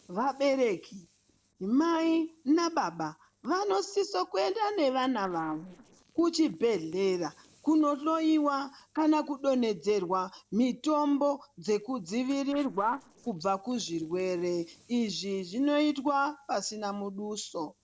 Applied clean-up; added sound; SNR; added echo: neural separator model SepFormer DNS4.